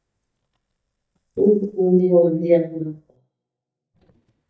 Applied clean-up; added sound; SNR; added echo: neural mask model DeepFilterNet 3.